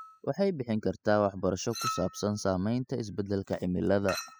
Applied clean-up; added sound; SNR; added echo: classical method spectral subtraction.